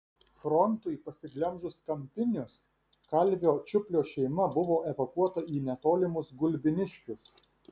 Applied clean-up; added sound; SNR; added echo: none; none; none; none.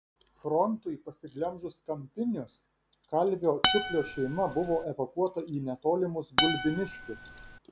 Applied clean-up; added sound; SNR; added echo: none; Acoustic guitar; 0 dB; none.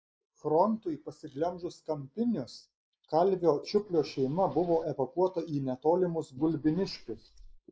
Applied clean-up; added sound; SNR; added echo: neural mask model Resemble Enhance denoiser.